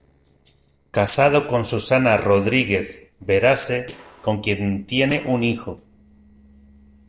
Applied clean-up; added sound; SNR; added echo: neural separator model SepFormer DNS4.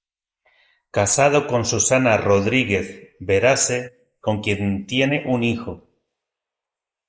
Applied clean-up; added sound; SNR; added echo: neural mask model Resemble Enhance denoiser.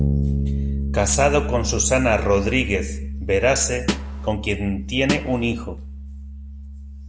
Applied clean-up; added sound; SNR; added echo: none; Snare drum + Bass guitar; 3 dB; none.